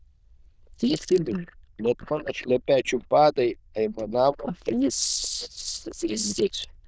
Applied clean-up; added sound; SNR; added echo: neural diffusion model UNIVERSE++.